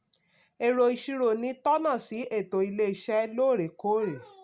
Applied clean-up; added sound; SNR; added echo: none; none; none; none.